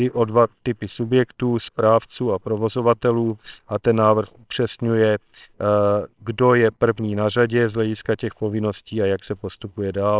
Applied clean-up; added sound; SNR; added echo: neural separator model SepFormer WHAMR!.